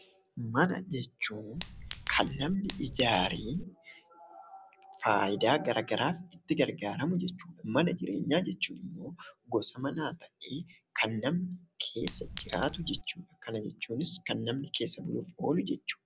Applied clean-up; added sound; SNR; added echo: none; Chink, clink; 1 dB; none.